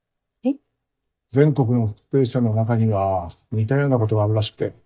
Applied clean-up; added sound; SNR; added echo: neural mask model DeepFilterNet 3.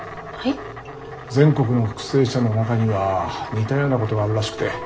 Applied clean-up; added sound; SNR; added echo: none; Insect; 18 dB; reverberation time 0.4 s.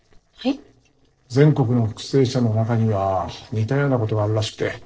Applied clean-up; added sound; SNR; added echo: neural separator model SepFormer DNS4.